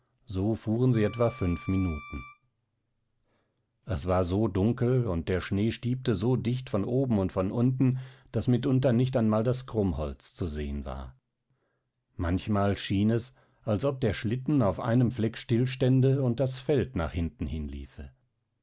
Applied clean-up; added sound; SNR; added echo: none; Wind instrument, woodwind instrument; 20 dB; none.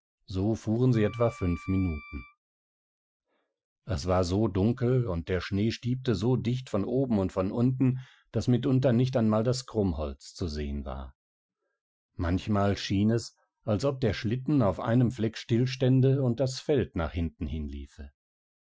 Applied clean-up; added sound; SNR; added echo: classical method Wiener filter.